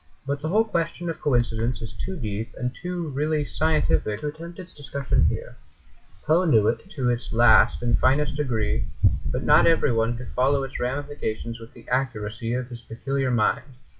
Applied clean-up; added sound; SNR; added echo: classical method WPE with log-MMSE.